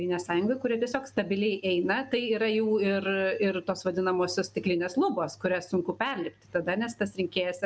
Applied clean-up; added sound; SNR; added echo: none; none; none; none.